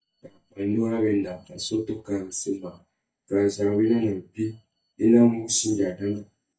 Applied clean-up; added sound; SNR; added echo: neural mask model DeepFilterNet 3.